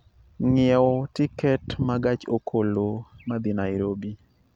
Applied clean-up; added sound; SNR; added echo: none; none; none; none.